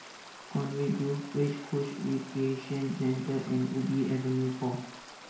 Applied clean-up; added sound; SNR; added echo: none; Stream; 16 dB; reverberation time 0.6 s.